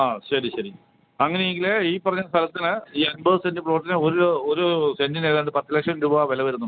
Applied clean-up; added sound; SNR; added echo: none; none; none; none.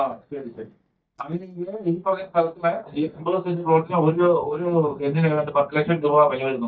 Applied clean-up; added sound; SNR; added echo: neural mask model DeepFilterNet 3.